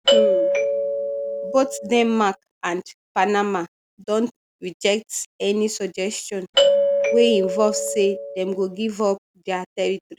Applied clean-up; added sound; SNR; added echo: none; Doorbell; -2 dB; none.